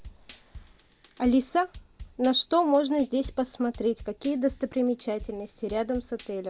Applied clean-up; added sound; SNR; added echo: none; Drum kit; 20 dB; none.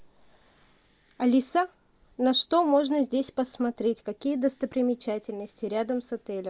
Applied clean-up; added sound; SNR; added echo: none; none; none; none.